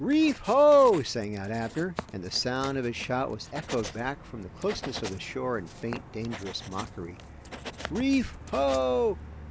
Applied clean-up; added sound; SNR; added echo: none; Writing; 14 dB; none.